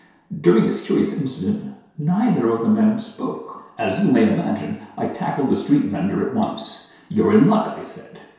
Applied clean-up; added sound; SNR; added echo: none; none; none; reverberation time 0.7 s.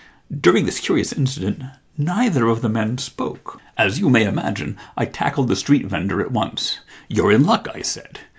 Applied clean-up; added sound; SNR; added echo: none; none; none; none.